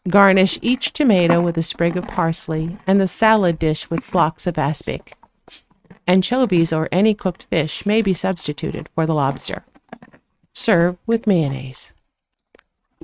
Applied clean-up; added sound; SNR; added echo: neural mask model RNNoise.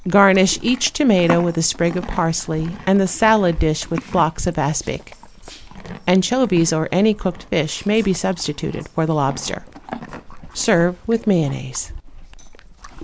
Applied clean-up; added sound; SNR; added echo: none; Livestock, farm animals, working animals; 14 dB; none.